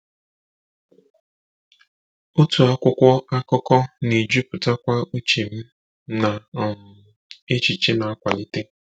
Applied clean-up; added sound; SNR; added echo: none; none; none; none.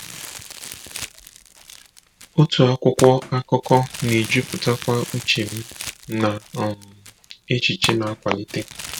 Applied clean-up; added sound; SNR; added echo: none; Crumpling, crinkling; 13 dB; none.